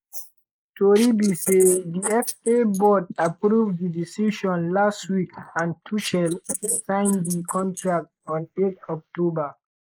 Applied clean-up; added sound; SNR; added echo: neural mask model Resemble Enhance denoiser.